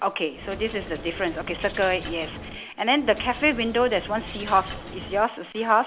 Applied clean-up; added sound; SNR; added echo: none; Coin (dropping); 13 dB; none.